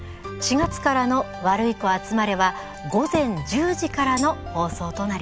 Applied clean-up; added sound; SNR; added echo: none; Tambourine + Walk, footsteps; 16 dB; none.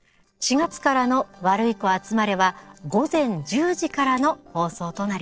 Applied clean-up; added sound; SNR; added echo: neural separator model SepFormer DNS4.